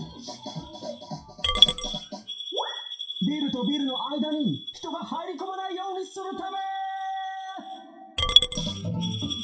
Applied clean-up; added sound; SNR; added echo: classical method WPE with log-MMSE.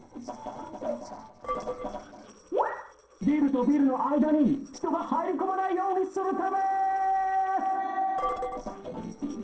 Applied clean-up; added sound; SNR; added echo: neural separator model SepFormer DNS4.